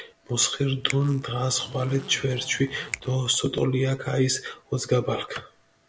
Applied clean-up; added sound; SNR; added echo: none; Zipper (clothing) + Finger snapping; 16 dB; none.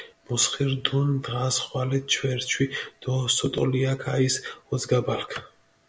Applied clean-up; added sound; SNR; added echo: none; none; none; none.